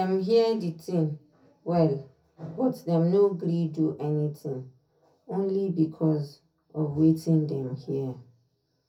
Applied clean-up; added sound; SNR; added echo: none; none; none; reverberation time 0.3 s.